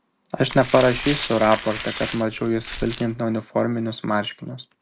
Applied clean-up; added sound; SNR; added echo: none; Glass; 5 dB; none.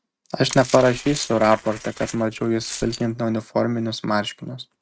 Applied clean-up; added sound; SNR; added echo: neural mask model RNNoise.